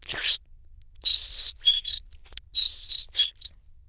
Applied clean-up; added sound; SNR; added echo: neural diffusion model UNIVERSE++.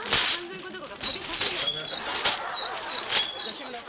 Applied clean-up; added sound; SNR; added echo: none; Chirp, tweet + Tearing; -5 dB; none.